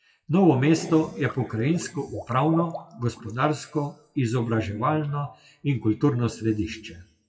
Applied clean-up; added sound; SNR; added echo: classical method WPE with log-MMSE.